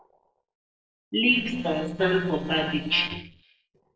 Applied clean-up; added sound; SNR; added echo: neural separator model SepFormer DNS4.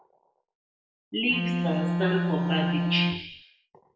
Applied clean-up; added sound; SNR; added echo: none; Bowed string instrument; -4 dB; reverberation time 1.2 s.